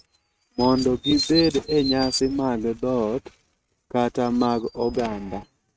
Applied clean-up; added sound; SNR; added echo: neural mask model RNNoise.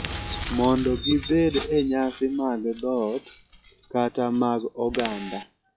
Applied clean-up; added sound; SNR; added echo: classical method log-MMSE.